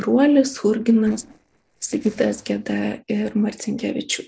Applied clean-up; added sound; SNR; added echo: neural separator model SepFormer DNS4.